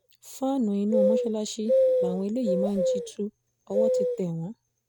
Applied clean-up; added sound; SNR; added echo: neural mask model RNNoise.